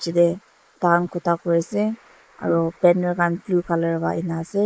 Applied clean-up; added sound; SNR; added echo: neural mask model Resemble Enhance denoiser.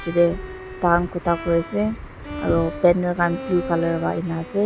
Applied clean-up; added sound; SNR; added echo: none; Bowed string instrument; 13 dB; none.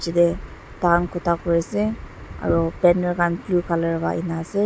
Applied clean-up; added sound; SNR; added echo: none; none; none; none.